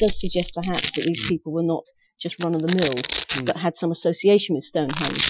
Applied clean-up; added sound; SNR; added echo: classical method Wiener filter.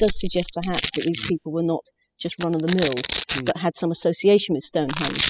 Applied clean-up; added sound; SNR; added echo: classical method spectral subtraction.